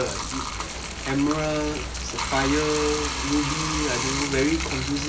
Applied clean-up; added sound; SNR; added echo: none; Bathtub (filling or washing); 5 dB; none.